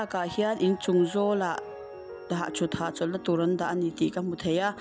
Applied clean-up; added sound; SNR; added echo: none; Piano; 15 dB; none.